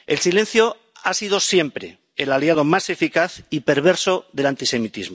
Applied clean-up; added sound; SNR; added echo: none; none; none; none.